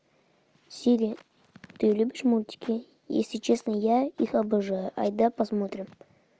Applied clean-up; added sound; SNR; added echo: none; none; none; none.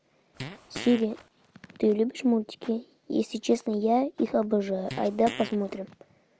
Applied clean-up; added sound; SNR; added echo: none; Fart; 12 dB; none.